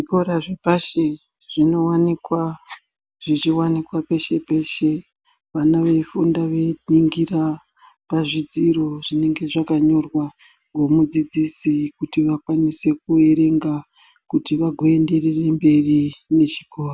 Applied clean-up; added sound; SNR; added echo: none; none; none; none.